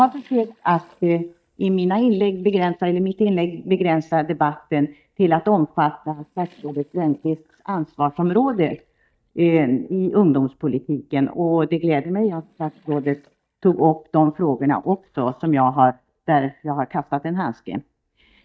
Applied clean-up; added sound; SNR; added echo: neural mask model DeepFilterNet 3.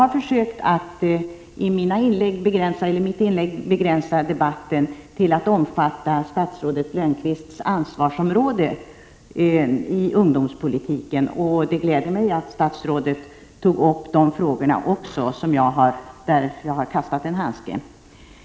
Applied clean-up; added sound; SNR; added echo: none; none; none; none.